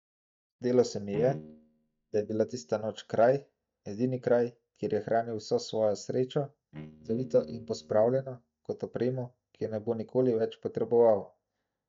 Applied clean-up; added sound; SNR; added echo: neural mask model DeepFilterNet 3.